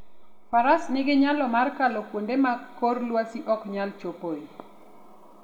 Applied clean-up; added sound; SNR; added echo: none; none; none; reverberation time 0.6 s.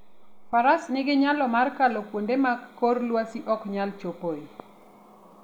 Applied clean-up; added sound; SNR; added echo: none; none; none; none.